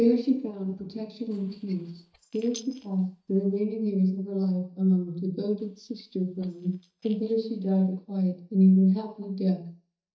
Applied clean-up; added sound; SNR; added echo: neural mask model DeepFilterNet 3.